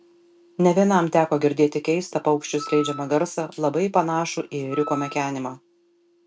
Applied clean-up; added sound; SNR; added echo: none; Wind instrument, woodwind instrument; 15 dB; none.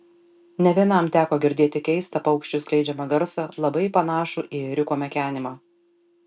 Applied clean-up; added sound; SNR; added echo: none; none; none; none.